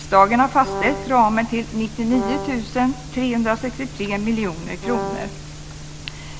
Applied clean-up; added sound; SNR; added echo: none; Brass instrument; 8 dB; none.